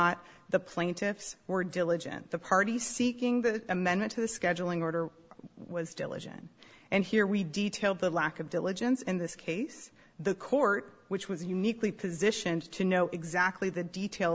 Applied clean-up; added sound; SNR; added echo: none; none; none; none.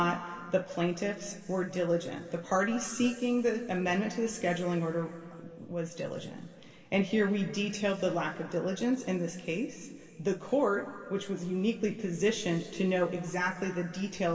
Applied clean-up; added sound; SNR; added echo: none; none; none; reverberation time 2.3 s.